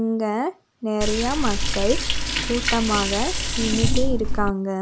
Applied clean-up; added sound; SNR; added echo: none; Liquid; -3 dB; none.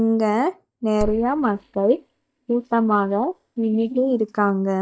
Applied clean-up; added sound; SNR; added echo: neural mask model DeepFilterNet 3.